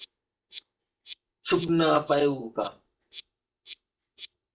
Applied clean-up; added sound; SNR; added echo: neural mask model DeepFilterNet 3.